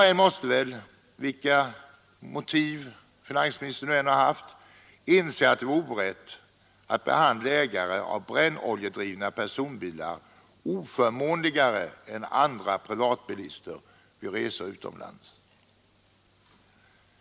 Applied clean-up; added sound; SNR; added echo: none; none; none; none.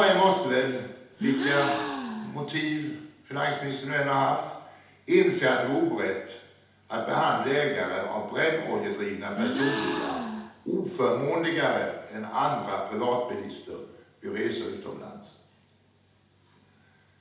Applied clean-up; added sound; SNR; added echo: none; Gasp; 7 dB; reverberation time 0.8 s.